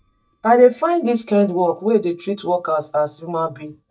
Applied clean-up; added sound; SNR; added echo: neural mask model DeepFilterNet 3.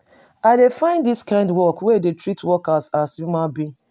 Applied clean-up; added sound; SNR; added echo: none; none; none; none.